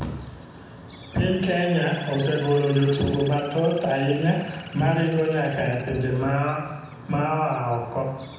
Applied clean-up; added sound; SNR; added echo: none; Bird; 20 dB; reverberation time 1.0 s.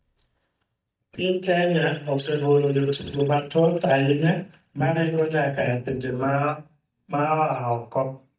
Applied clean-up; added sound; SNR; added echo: neural mask model DeepFilterNet 3.